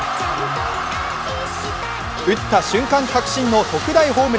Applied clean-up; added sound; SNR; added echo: none; none; none; none.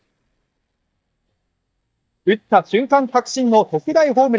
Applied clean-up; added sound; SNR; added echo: neural mask model DeepFilterNet 3.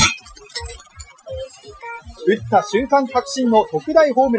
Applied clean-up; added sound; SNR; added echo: classical method Wiener filter.